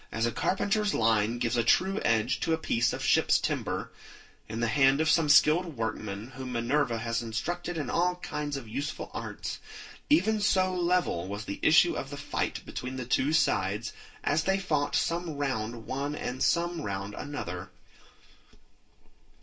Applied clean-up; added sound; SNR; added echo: none; none; none; reverberation time 0.2 s.